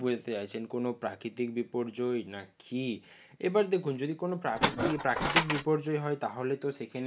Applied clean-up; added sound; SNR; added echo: none; Tools; -2 dB; none.